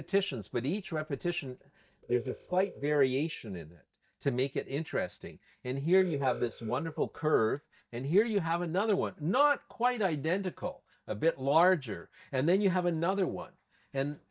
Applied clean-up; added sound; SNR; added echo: neural mask model DeepFilterNet 3.